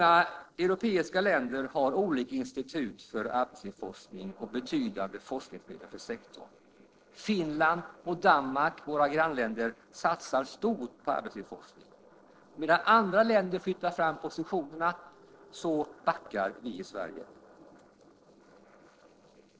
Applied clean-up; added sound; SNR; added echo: neural separator model SepFormer DNS4.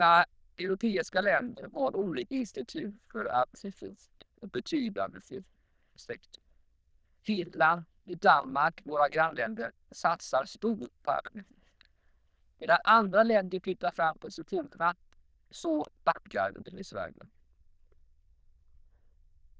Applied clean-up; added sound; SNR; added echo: neural diffusion model UNIVERSE++.